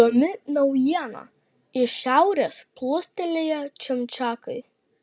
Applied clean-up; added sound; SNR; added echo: none; none; none; none.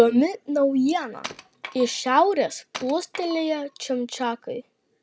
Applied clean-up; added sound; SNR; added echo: none; Wood; 18 dB; none.